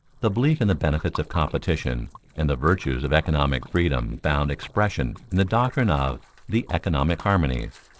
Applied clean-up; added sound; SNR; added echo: neural separator model SepFormer DNS4.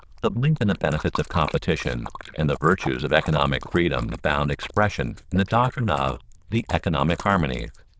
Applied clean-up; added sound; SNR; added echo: neural diffusion model UNIVERSE++.